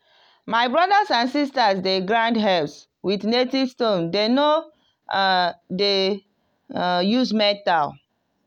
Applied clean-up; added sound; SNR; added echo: none; none; none; none.